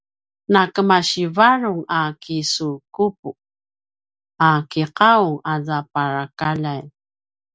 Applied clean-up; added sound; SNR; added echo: none; none; none; none.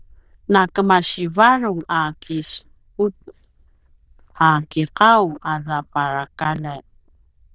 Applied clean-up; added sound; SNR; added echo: neural diffusion model UNIVERSE++.